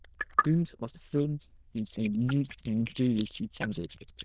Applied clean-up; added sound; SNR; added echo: neural diffusion model UNIVERSE++.